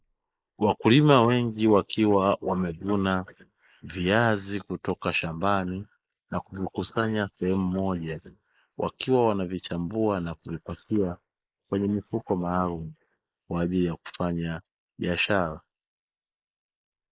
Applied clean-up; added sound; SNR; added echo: neural mask model Resemble Enhance denoiser.